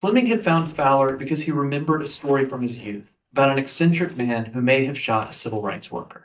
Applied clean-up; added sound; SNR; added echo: neural mask model DeepFilterNet 3.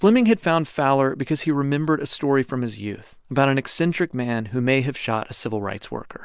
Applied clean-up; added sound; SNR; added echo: none; none; none; none.